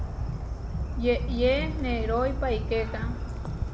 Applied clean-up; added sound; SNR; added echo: none; Fireworks; 1 dB; none.